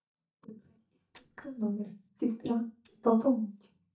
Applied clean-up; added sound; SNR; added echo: neural mask model DeepFilterNet 3.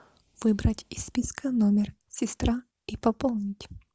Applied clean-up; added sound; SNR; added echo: none; none; none; none.